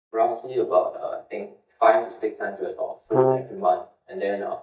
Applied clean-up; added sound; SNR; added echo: neural mask model DeepFilterNet 3.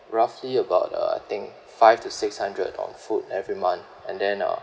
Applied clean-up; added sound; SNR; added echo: none; none; none; none.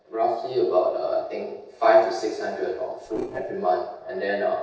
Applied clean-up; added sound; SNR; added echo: neural separator model SepFormer DNS4.